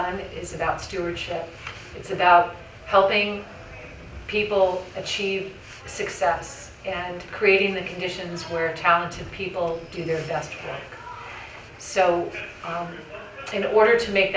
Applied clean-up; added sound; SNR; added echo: none; none; none; none.